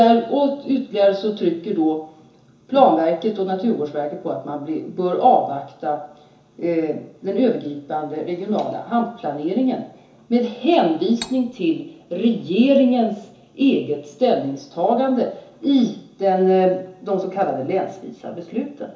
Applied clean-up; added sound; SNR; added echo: none; Cutlery, silverware; 15 dB; reverberation time 0.7 s.